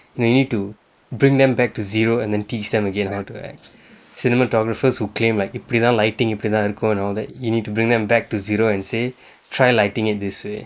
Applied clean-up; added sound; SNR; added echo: neural mask model Resemble Enhance denoiser.